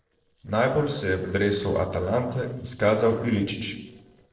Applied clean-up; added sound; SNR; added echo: neural separator model SepFormer DNS4.